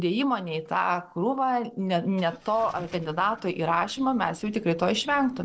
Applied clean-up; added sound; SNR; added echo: neural separator model SepFormer DNS4.